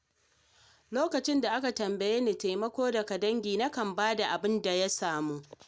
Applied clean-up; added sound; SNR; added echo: none; none; none; none.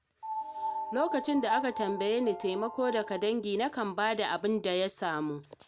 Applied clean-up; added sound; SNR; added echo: none; Piano; 6 dB; none.